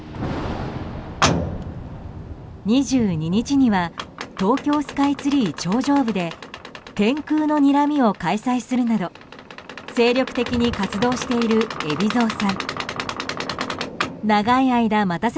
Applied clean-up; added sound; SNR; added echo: none; Thunder / Rain; 17 dB; none.